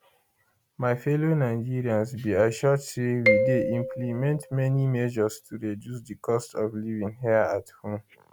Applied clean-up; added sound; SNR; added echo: none; Marimba, xylophone; 3 dB; none.